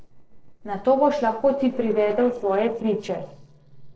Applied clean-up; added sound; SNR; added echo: neural separator model SepFormer DNS4.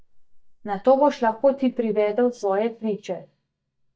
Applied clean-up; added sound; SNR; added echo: neural mask model DeepFilterNet 3.